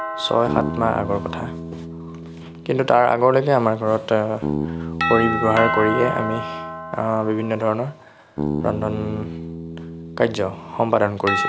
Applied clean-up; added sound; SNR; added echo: none; Bass guitar + Doorbell; 5 dB; none.